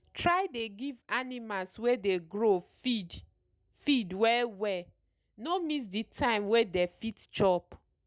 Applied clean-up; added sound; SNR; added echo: none; none; none; none.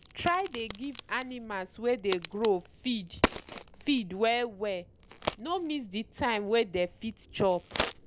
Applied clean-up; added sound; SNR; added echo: none; Crack; 8 dB; none.